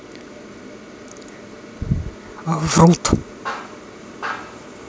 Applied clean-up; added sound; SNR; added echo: none; none; none; none.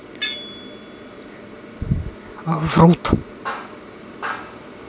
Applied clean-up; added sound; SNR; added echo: none; Tools; 12 dB; none.